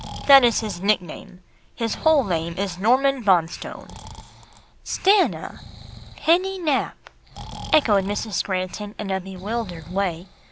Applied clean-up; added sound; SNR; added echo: none; Breathing; 17 dB; none.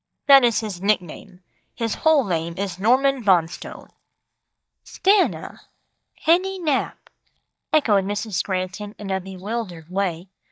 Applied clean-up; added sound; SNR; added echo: neural mask model DeepFilterNet 3.